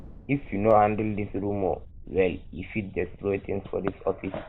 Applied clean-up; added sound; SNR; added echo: none; Thunder; 16 dB; none.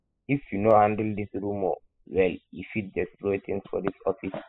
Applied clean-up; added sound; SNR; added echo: classical method spectral subtraction.